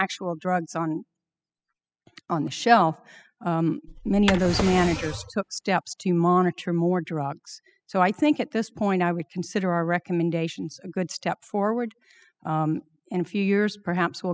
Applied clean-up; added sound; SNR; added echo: classical method spectral subtraction.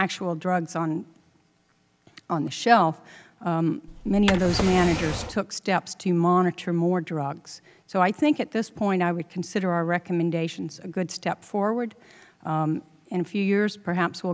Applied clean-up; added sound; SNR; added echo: none; Drawer open or close; 4 dB; none.